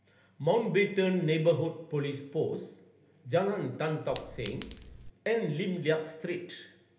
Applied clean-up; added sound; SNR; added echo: none; Chink, clink; 4 dB; reverberation time 0.8 s.